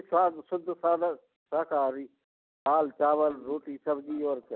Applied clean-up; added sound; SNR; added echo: none; none; none; none.